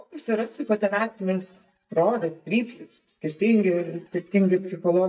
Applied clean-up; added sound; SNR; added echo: neural mask model DeepFilterNet 3.